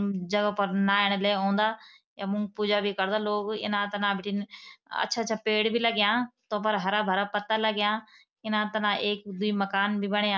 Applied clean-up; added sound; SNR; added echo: none; none; none; none.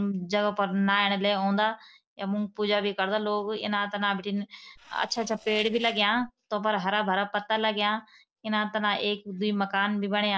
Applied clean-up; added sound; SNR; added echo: neural separator model SepFormer DNS4.